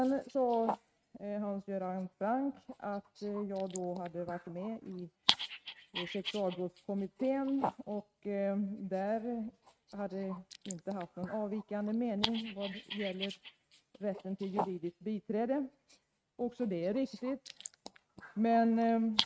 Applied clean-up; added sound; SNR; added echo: neural mask model RNNoise.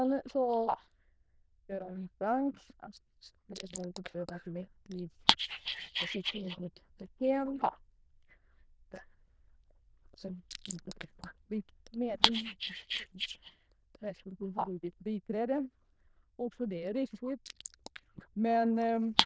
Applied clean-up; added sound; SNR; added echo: neural diffusion model UNIVERSE++.